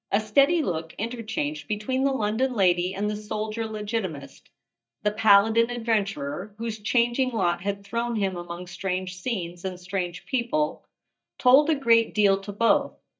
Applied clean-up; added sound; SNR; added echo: neural mask model DeepFilterNet 3.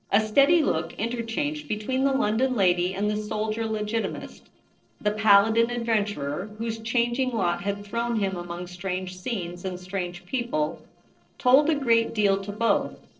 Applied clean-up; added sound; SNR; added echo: neural separator model SepFormer DNS4.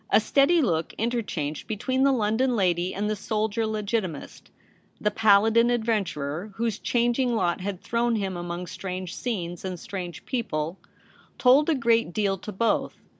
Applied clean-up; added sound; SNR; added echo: none; none; none; none.